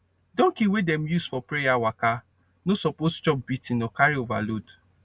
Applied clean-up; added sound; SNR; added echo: none; none; none; none.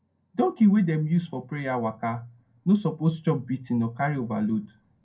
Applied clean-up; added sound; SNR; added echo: none; none; none; reverberation time 0.2 s.